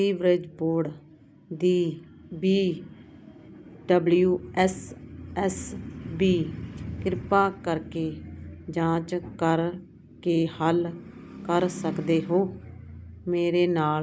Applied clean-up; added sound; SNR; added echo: none; none; none; none.